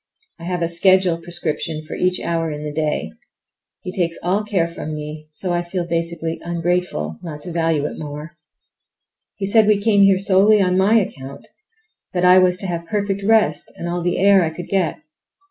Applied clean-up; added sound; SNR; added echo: none; none; none; none.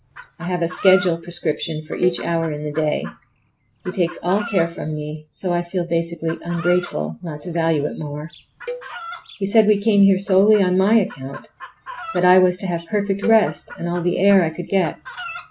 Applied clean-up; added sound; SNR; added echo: none; Cowbell + Chicken, rooster; 16 dB; none.